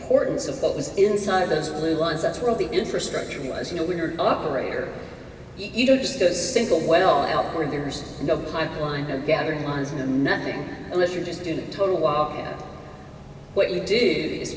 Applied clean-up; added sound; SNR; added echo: none; Bus; 18 dB; reverberation time 2.6 s.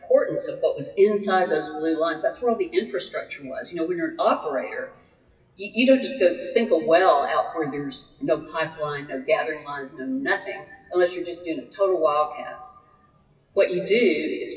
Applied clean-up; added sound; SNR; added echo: classical method WPE with log-MMSE.